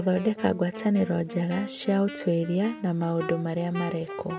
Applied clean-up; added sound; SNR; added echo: none; Wind instrument, woodwind instrument; 13 dB; none.